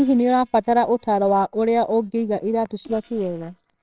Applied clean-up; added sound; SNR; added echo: neural separator model SepFormer WHAMR!.